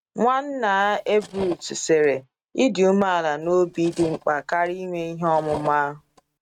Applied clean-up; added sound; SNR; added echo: neural mask model RNNoise.